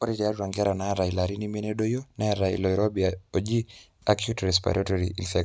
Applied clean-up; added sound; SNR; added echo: none; none; none; none.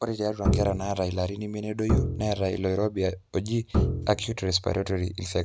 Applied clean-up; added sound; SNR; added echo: none; Bowed string instrument; 1 dB; none.